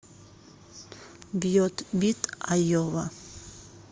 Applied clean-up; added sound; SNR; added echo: none; none; none; none.